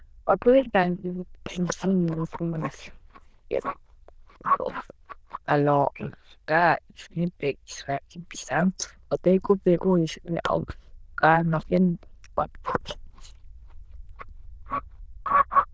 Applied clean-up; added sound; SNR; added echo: neural diffusion model UNIVERSE++.